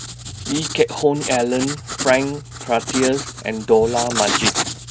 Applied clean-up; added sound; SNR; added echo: none; Writing; 6 dB; none.